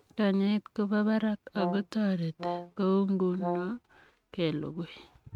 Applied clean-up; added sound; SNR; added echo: neural mask model RNNoise.